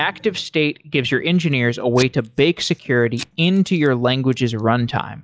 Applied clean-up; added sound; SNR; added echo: classical method log-MMSE.